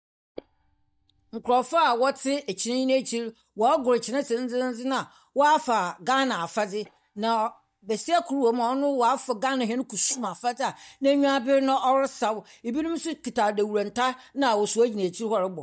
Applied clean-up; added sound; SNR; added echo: neural mask model DeepFilterNet 3.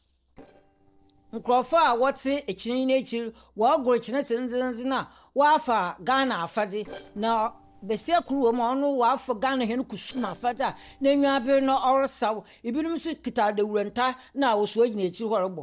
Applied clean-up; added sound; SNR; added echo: neural separator model SepFormer DNS4.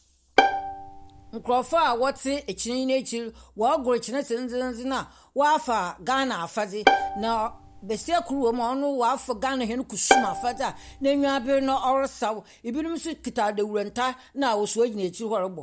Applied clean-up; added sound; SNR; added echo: none; Bowed string instrument; 1 dB; none.